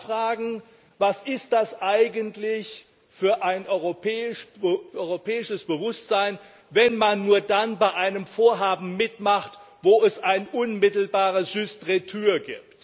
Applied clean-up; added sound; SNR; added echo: none; none; none; none.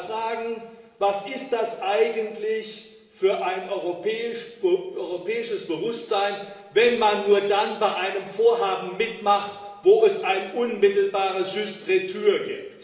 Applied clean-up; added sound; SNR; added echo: none; none; none; reverberation time 1.1 s.